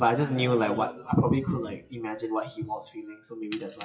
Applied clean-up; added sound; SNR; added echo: classical method WPE with log-MMSE.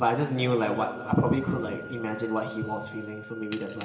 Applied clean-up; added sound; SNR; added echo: none; Wind instrument, woodwind instrument; 17 dB; reverberation time 2.1 s.